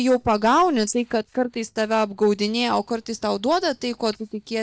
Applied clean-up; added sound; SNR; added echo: neural mask model DeepFilterNet 3.